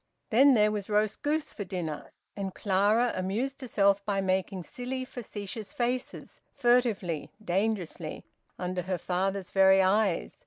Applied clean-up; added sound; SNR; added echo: neural mask model Resemble Enhance denoiser.